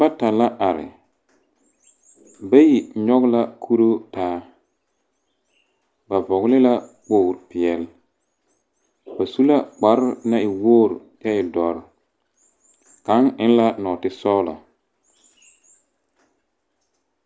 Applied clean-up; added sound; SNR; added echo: none; none; none; none.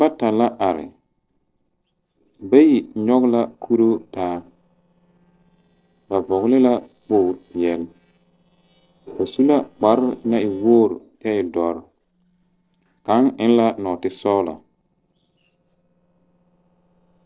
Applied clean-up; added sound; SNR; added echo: neural separator model SepFormer DNS4.